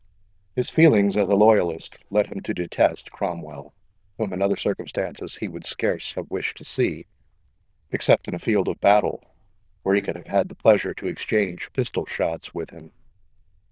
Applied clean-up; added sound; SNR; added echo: neural diffusion model UNIVERSE++.